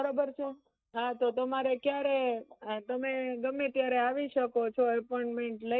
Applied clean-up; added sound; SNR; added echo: neural mask model DeepFilterNet 3.